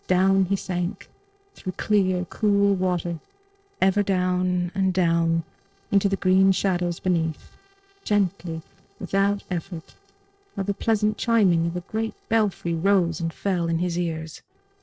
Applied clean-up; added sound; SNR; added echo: neural separator model SepFormer DNS4.